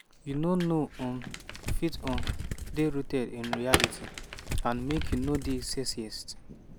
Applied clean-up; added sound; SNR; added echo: none; Crumpling, crinkling + Telephone; 1 dB; none.